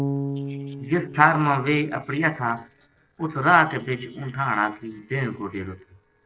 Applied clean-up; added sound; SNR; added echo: neural separator model SepFormer DNS4.